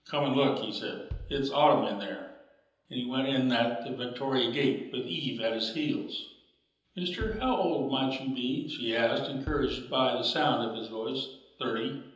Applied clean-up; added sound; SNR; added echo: none; Bass drum; 16 dB; reverberation time 0.9 s.